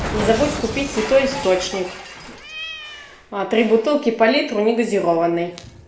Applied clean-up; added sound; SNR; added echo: none; Cat; 11 dB; reverberation time 0.5 s.